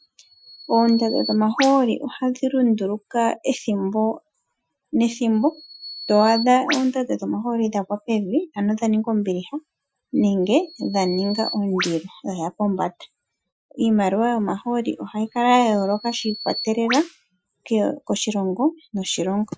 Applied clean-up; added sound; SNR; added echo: classical method Wiener filter.